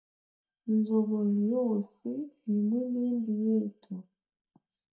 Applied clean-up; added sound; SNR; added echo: neural mask model DeepFilterNet 3.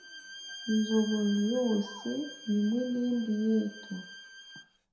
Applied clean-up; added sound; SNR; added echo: none; Bowed string instrument; 15 dB; reverberation time 0.6 s.